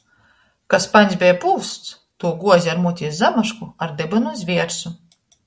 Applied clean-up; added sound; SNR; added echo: none; none; none; none.